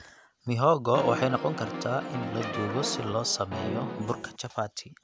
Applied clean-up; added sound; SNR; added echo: none; Brass instrument; 5 dB; none.